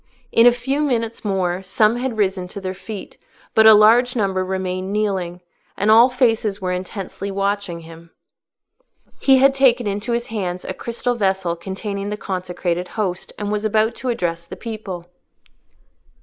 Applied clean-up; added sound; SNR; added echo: neural mask model Resemble Enhance denoiser.